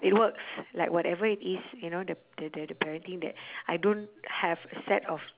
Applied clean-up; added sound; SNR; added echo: none; none; none; none.